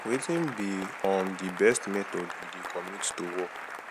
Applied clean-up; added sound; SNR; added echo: none; Applause / Cheering; 9 dB; none.